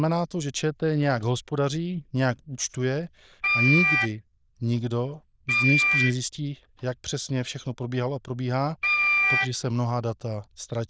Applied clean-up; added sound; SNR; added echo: neural diffusion model UNIVERSE++.